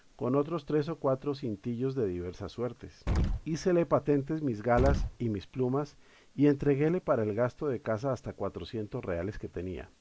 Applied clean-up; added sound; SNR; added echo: none; Explosion; 3 dB; none.